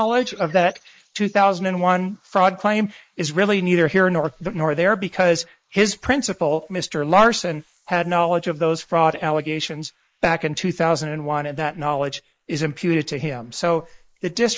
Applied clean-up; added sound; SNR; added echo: neural mask model Resemble Enhance denoiser.